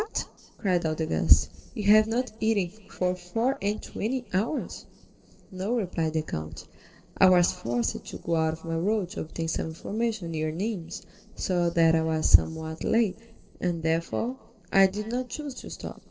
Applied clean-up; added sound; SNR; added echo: neural separator model SepFormer DNS4.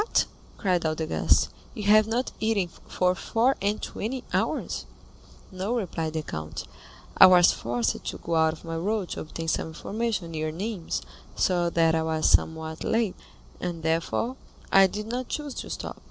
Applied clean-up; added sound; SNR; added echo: none; none; none; none.